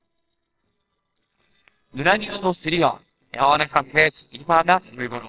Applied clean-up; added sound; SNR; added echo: neural separator model SepFormer WHAMR!.